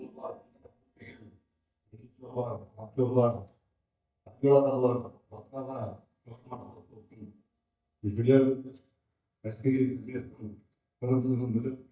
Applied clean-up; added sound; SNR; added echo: neural mask model DeepFilterNet 3.